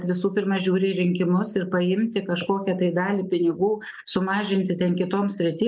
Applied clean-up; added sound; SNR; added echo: none; none; none; none.